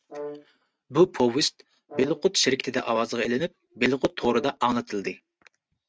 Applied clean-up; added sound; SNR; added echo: neural mask model RNNoise.